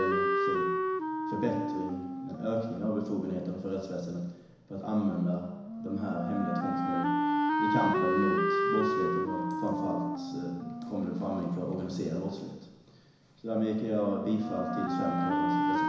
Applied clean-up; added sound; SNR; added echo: none; Wind instrument, woodwind instrument; -1 dB; reverberation time 1.0 s.